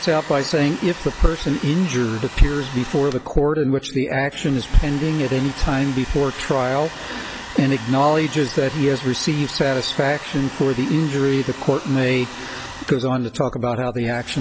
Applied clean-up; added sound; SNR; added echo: none; Domestic sounds, home sounds; 15 dB; none.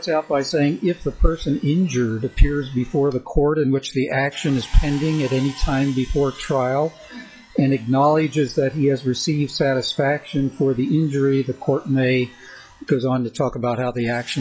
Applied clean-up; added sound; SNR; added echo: classical method log-MMSE.